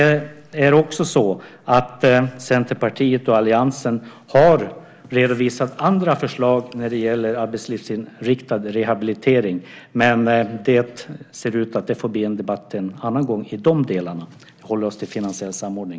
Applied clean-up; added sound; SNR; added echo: none; none; none; none.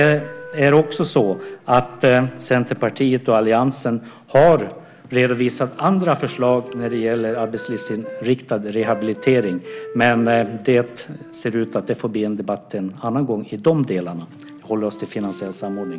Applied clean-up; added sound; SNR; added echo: none; Wind instrument, woodwind instrument; 18 dB; none.